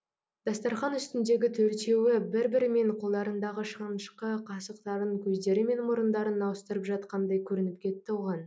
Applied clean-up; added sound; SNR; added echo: none; none; none; none.